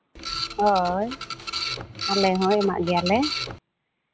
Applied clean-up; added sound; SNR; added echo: none; Printer; 7 dB; none.